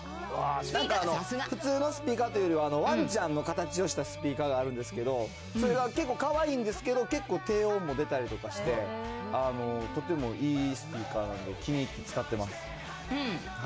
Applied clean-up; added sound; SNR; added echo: none; none; none; none.